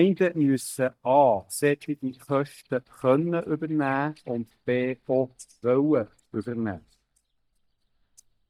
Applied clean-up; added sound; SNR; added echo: neural mask model DeepFilterNet 3.